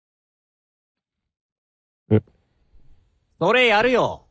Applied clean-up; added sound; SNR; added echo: neural mask model DeepFilterNet 3.